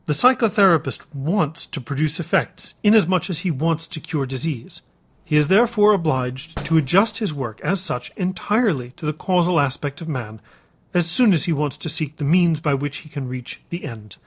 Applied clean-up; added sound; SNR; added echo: neural separator model SepFormer DNS4.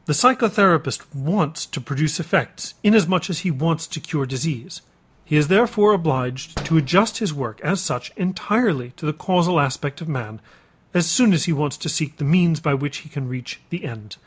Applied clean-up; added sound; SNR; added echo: none; Slam; 18 dB; none.